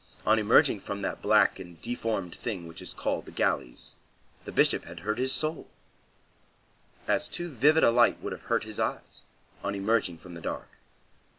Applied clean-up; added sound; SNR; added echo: none; none; none; none.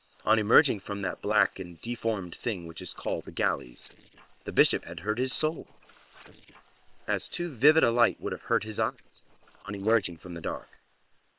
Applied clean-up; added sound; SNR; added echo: neural separator model SepFormer WHAM!.